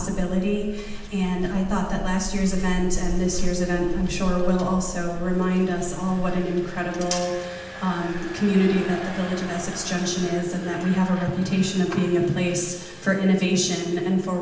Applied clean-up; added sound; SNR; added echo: none; Engine; 7 dB; reverberation time 0.8 s.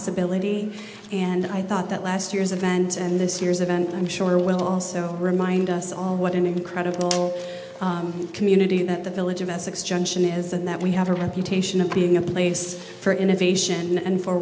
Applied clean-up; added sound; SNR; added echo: none; none; none; none.